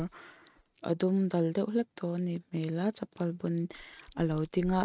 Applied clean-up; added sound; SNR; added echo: neural mask model RNNoise.